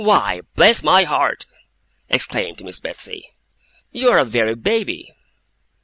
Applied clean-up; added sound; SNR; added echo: none; none; none; none.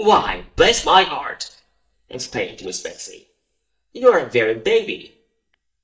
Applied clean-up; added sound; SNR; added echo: neural mask model DeepFilterNet 3.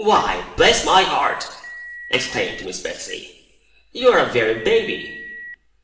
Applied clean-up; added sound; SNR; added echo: none; Telephone; 19 dB; reverberation time 0.9 s.